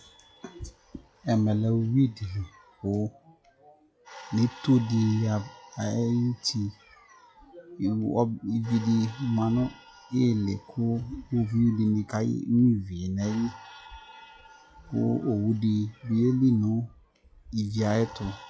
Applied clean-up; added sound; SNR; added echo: classical method log-MMSE.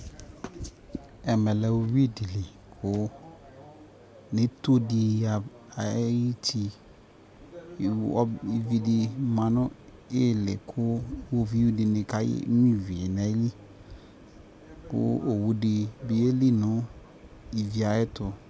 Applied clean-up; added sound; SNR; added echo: none; none; none; none.